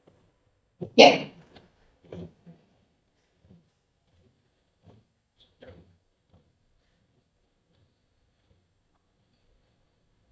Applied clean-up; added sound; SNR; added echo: neural mask model DeepFilterNet 3.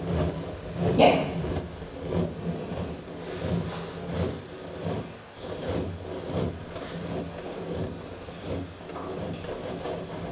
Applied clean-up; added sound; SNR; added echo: none; Sawing; -2 dB; reverberation time 0.7 s.